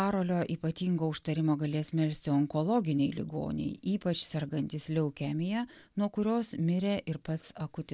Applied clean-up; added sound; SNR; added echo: none; none; none; none.